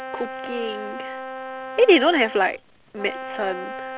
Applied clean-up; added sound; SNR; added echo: none; Brass instrument; 10 dB; none.